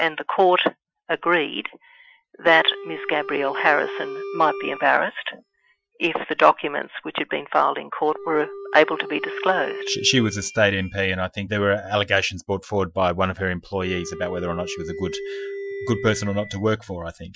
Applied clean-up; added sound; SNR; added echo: classical method Wiener filter.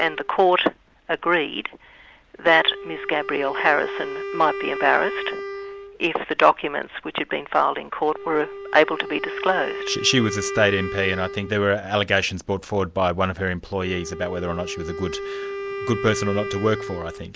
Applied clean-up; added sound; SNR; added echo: none; Wind instrument, woodwind instrument; 10 dB; none.